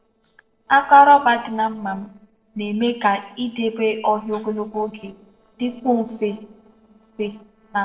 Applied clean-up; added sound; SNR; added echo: neural separator model SepFormer DNS4.